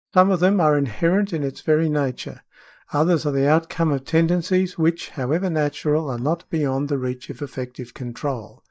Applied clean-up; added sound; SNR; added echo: neural mask model DeepFilterNet 3.